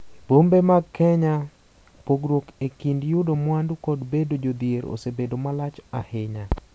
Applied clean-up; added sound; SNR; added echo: none; none; none; none.